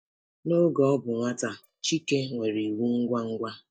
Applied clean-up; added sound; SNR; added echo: neural mask model DeepFilterNet 3.